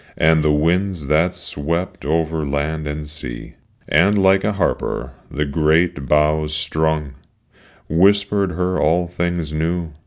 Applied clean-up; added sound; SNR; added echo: none; none; none; none.